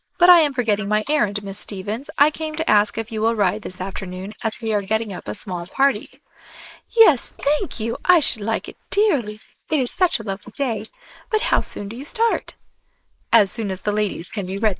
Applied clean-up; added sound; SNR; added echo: neural mask model Resemble Enhance denoiser.